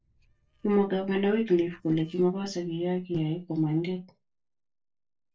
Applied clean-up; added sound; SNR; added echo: neural separator model SepFormer DNS4.